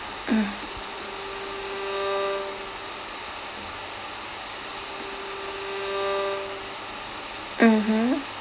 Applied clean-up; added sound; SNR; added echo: none; Bowed string instrument; 6 dB; none.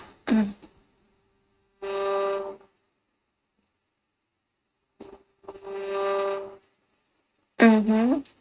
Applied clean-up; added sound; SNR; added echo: neural mask model RNNoise.